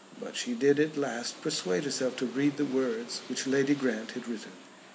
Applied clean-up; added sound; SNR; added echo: none; Aircraft; 18 dB; none.